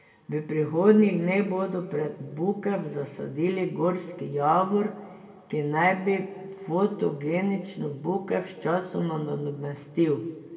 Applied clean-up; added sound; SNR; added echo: none; none; none; reverberation time 1.4 s.